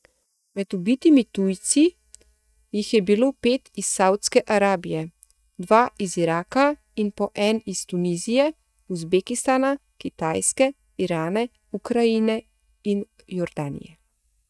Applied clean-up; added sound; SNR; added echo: neural mask model DeepFilterNet 3.